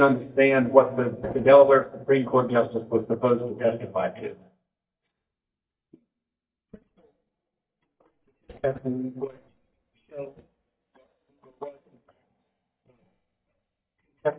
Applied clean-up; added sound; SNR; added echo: neural mask model DeepFilterNet 3.